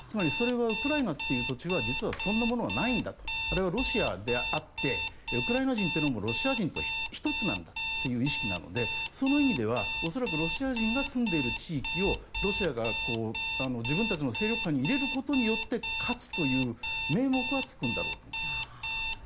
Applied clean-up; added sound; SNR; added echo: none; Alarm; 0 dB; none.